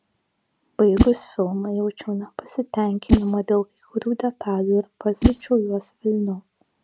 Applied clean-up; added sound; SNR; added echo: none; Whoosh, swoosh, swish; 4 dB; none.